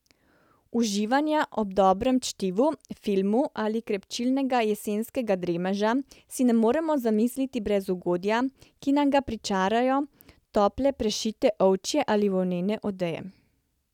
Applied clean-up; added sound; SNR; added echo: none; none; none; none.